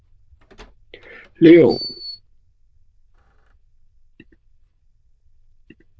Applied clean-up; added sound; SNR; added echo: neural diffusion model UNIVERSE++.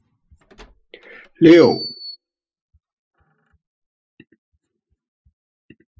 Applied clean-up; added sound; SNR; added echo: classical method spectral subtraction.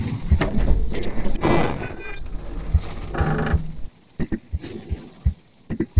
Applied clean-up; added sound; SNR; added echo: neural separator model SepFormer DNS4.